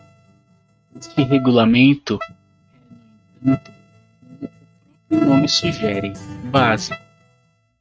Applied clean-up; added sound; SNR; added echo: neural mask model RNNoise.